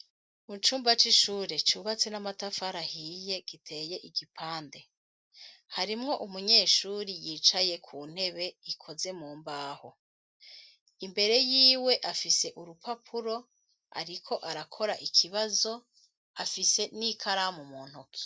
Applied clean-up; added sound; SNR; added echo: none; none; none; none.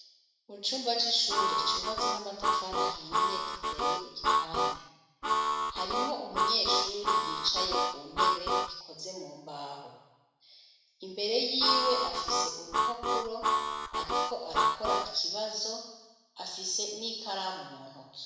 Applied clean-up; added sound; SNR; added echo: none; Harmonica; -5 dB; reverberation time 1.0 s.